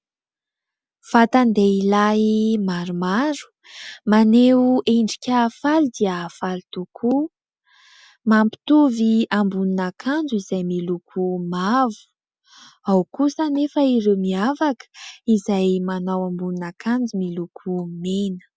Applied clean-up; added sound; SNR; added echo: none; none; none; none.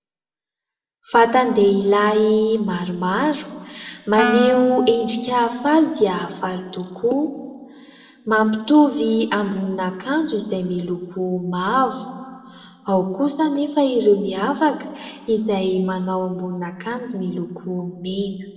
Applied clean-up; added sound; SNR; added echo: neural separator model SepFormer DNS4.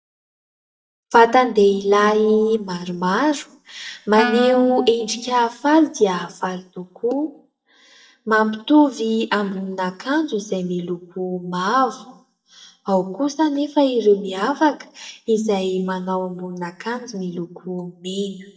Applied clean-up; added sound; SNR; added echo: neural mask model DeepFilterNet 3.